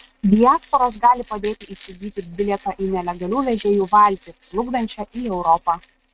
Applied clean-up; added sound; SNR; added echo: neural mask model RNNoise.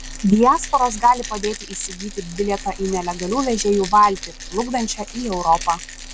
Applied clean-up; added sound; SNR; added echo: none; Rattle; 13 dB; none.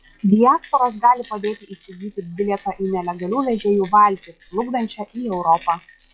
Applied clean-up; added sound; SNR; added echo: classical method log-MMSE.